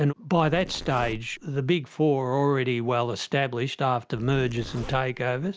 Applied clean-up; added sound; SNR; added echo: none; Zipper (clothing); 15 dB; none.